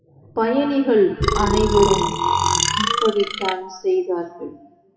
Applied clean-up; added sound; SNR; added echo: classical method WPE with log-MMSE.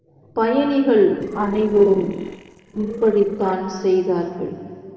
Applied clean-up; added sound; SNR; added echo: neural separator model SepFormer DNS4.